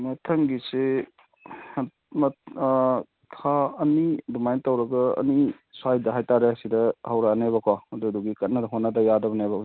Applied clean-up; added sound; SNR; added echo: none; none; none; none.